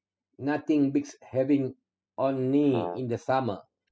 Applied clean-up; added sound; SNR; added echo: classical method spectral subtraction.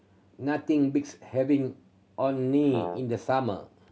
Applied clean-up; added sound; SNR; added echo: none; Brass instrument; 7 dB; none.